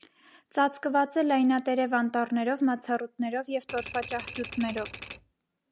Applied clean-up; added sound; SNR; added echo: none; Typewriter; 13 dB; none.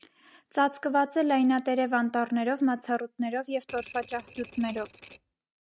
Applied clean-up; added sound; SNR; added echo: neural mask model RNNoise.